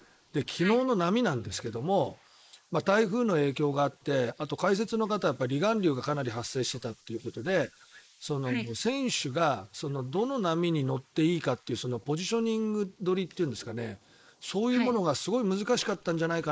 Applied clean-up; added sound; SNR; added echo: neural mask model Resemble Enhance denoiser.